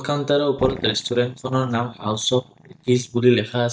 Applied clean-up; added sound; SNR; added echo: neural mask model DeepFilterNet 3.